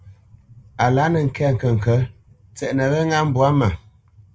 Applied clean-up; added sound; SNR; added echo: none; none; none; none.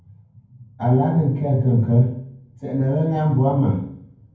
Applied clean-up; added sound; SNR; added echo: none; none; none; reverberation time 0.9 s.